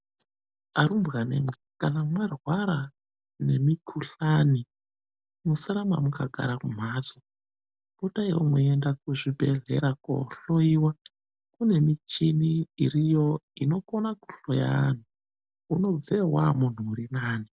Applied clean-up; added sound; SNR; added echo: none; none; none; none.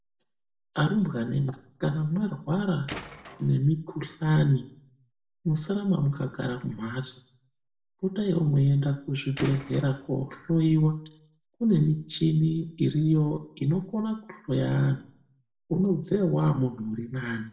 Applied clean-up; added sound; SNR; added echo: none; Tools; 14 dB; reverberation time 0.4 s.